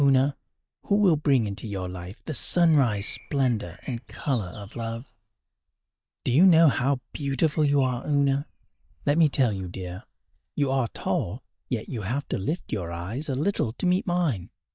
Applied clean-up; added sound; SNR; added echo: neural mask model DeepFilterNet 3.